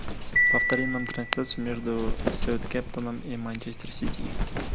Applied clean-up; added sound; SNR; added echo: none; Marimba, xylophone + Wind; -3 dB; none.